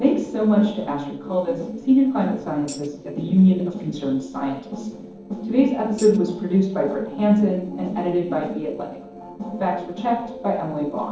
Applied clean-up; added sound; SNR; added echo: neural separator model SepFormer DNS4.